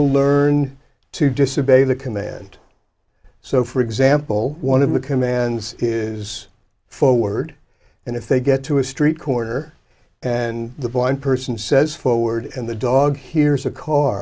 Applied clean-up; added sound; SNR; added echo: none; none; none; none.